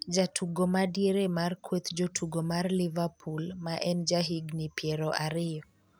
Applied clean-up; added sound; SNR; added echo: none; none; none; none.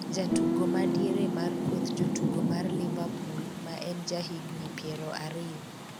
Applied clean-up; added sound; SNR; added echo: none; Rain + Guitar; -4 dB; none.